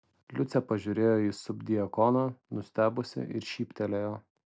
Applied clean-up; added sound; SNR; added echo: none; none; none; none.